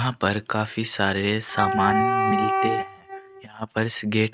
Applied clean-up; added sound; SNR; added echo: neural mask model RNNoise.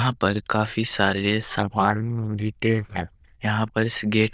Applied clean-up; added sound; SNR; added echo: neural diffusion model UNIVERSE++.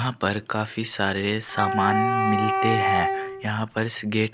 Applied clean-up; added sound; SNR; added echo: none; Wind instrument, woodwind instrument; 0 dB; none.